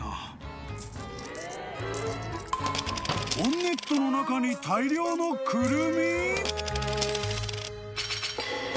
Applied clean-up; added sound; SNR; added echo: none; Coin (dropping); 10 dB; none.